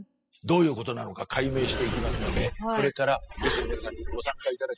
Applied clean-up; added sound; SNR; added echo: classical method spectral subtraction.